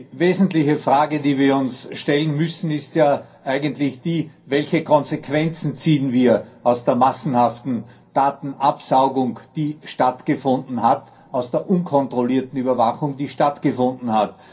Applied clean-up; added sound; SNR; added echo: none; none; none; reverberation time 0.3 s.